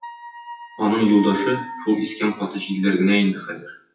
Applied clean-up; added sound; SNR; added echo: classical method WPE with log-MMSE.